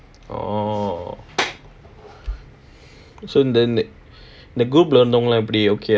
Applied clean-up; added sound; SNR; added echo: none; none; none; none.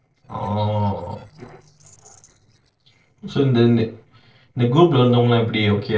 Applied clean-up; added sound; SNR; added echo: neural separator model SepFormer DNS4.